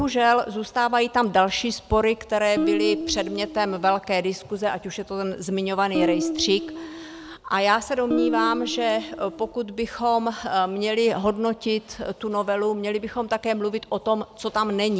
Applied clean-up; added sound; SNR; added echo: none; Guitar; 4 dB; none.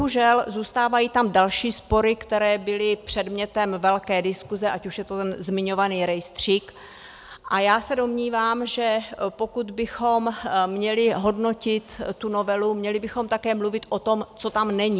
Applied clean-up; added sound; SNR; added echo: none; none; none; none.